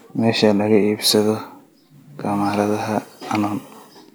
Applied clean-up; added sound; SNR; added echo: none; none; none; none.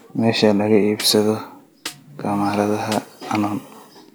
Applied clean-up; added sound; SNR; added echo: none; Snare drum; 16 dB; none.